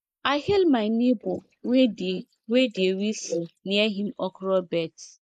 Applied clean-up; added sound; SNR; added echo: neural mask model Resemble Enhance denoiser.